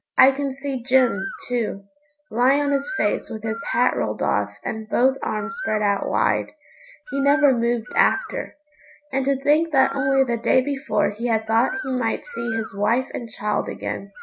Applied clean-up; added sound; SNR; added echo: none; Bird; 14 dB; none.